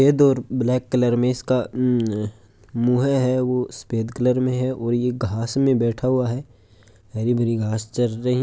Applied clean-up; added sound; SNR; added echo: none; none; none; none.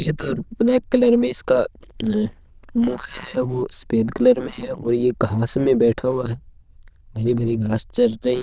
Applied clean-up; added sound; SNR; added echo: neural diffusion model UNIVERSE++.